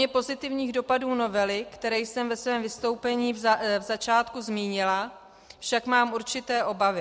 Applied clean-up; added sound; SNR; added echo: none; none; none; none.